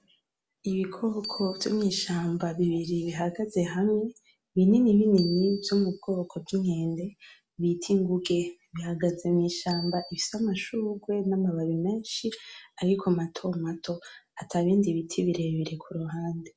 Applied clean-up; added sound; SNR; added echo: none; Bicycle bell; 19 dB; none.